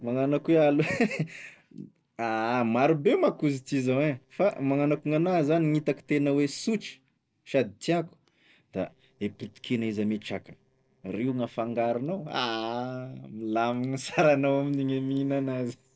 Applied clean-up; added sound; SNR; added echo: neural separator model SepFormer DNS4.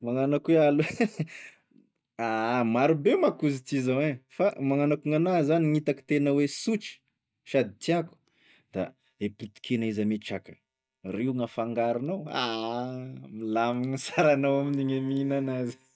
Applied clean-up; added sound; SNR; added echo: neural mask model DeepFilterNet 3.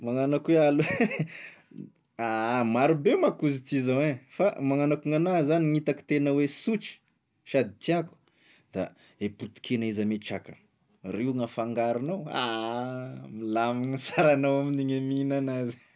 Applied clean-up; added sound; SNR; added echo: none; none; none; none.